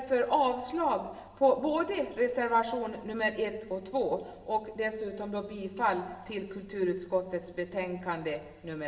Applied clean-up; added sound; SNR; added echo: none; none; none; reverberation time 1.0 s.